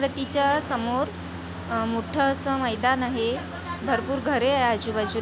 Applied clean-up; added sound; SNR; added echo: none; none; none; none.